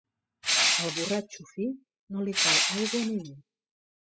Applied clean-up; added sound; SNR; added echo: classical method spectral subtraction.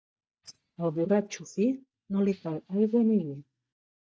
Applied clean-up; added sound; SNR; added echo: neural mask model DeepFilterNet 3.